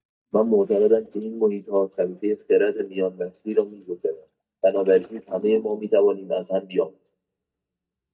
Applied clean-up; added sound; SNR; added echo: neural mask model DeepFilterNet 3.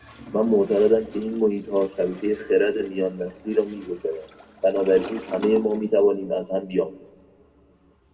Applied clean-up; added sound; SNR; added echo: none; Toilet flush; 19 dB; reverberation time 1.2 s.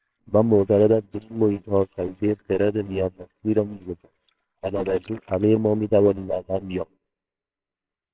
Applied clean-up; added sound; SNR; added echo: neural separator model SepFormer WHAMR!.